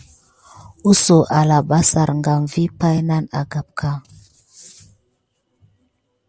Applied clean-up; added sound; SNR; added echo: none; none; none; none.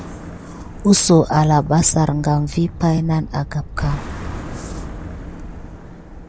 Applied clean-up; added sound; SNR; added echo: none; Car passing by + Wind; 11 dB; none.